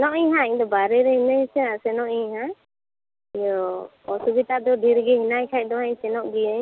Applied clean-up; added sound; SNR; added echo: none; none; none; none.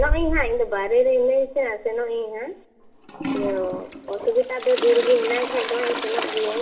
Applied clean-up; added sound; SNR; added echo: none; Trickle, dribble / Toilet flush; 7 dB; reverberation time 1.4 s.